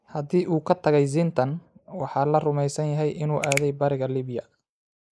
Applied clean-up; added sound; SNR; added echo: neural mask model Resemble Enhance denoiser.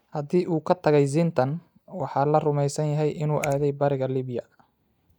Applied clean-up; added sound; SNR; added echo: neural mask model DeepFilterNet 3.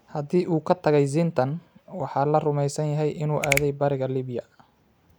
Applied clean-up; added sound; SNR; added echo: none; Finger snapping; 8 dB; none.